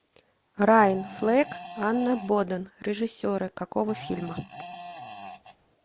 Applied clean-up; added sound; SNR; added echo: none; Fart; 14 dB; none.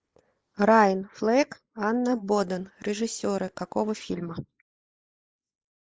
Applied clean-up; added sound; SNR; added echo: neural mask model Resemble Enhance denoiser.